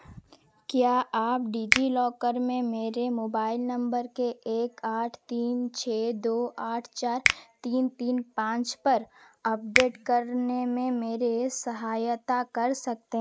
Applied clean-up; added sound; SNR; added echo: none; Finger snapping; 6 dB; none.